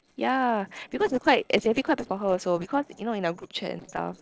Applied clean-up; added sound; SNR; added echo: neural separator model SepFormer DNS4.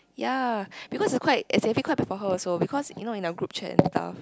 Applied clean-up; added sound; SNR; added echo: none; none; none; none.